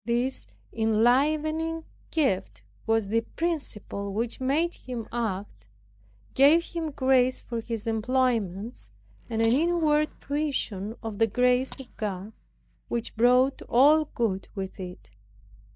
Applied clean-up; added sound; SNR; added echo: neural mask model DeepFilterNet 3.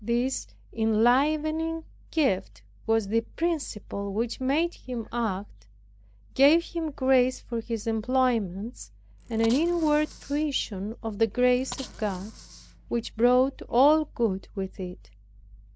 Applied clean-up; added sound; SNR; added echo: none; Bicycle; 19 dB; none.